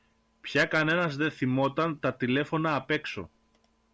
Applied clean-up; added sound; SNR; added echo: none; none; none; none.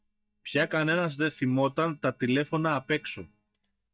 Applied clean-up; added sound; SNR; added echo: neural mask model DeepFilterNet 3.